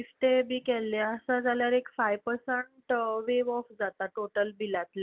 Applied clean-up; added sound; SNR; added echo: none; none; none; none.